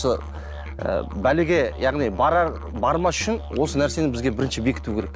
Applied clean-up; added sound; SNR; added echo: none; Musical instrument; 10 dB; none.